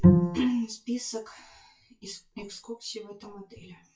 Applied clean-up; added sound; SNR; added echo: classical method WPE with log-MMSE.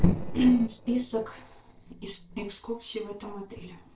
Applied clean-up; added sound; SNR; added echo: neural separator model SepFormer DNS4.